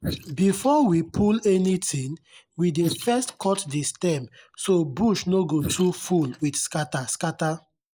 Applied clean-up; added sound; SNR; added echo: neural mask model Resemble Enhance denoiser.